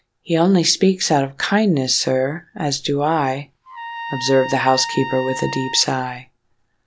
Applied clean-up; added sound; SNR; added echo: none; Trumpet; 11 dB; none.